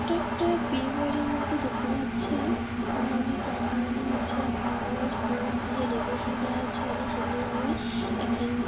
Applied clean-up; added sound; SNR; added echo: none; Engine; -4 dB; reverberation time 1.9 s.